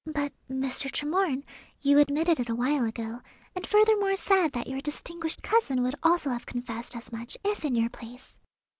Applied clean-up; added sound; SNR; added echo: none; none; none; none.